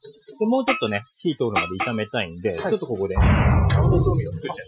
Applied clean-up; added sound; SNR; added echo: classical method Wiener filter.